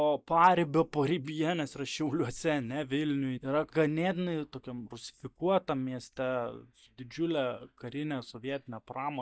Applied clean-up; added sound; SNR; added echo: neural mask model DeepFilterNet 3.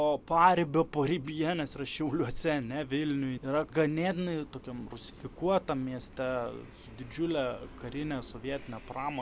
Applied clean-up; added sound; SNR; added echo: none; Train; 19 dB; none.